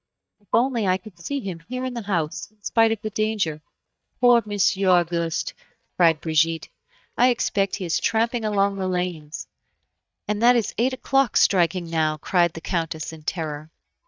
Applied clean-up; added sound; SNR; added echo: neural mask model DeepFilterNet 3.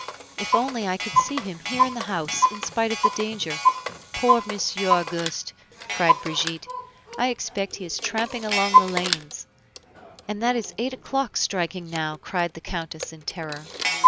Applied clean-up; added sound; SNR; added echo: none; Clock; -2 dB; none.